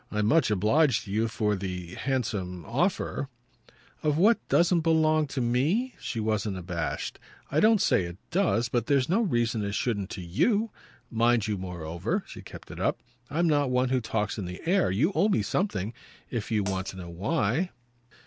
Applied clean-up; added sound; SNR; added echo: none; Hi-hat; 15 dB; none.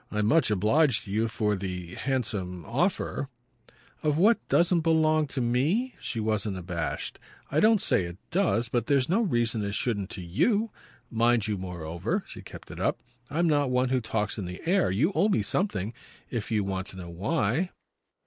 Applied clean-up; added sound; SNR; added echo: neural mask model Resemble Enhance denoiser.